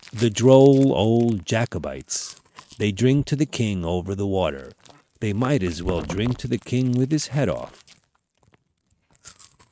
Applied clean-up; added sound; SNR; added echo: neural mask model RNNoise.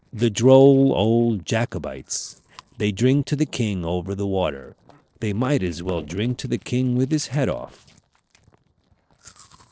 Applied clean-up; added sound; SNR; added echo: neural separator model SepFormer DNS4.